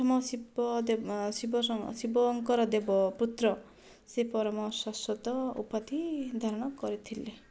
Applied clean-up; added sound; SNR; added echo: none; none; none; none.